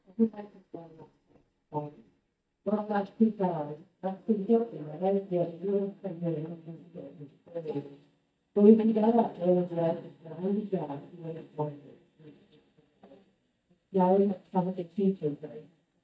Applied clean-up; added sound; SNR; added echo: neural mask model DeepFilterNet 3.